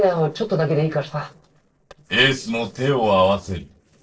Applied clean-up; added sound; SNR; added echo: neural separator model SepFormer DNS4.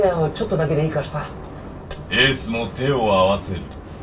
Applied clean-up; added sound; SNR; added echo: none; Fire; 18 dB; reverberation time 0.2 s.